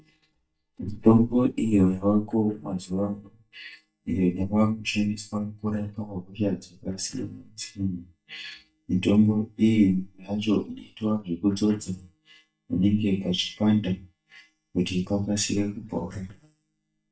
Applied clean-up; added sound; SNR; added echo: neural mask model DeepFilterNet 3.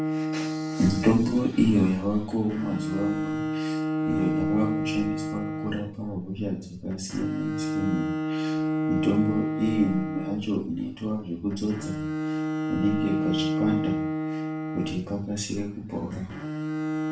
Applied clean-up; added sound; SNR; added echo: none; Bowed string instrument; 1 dB; reverberation time 0.4 s.